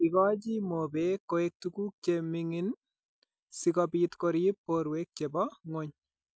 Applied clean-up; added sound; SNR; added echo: none; none; none; none.